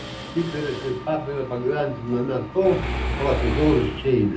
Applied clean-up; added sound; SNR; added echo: none; Mechanisms; 7 dB; reverberation time 0.3 s.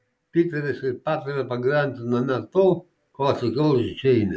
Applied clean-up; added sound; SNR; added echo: none; none; none; none.